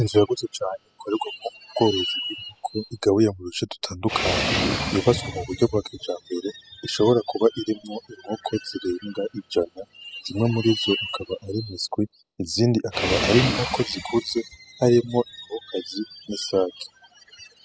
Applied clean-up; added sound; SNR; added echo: classical method spectral subtraction.